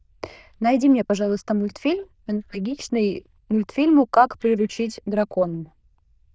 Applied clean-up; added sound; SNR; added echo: neural diffusion model UNIVERSE++.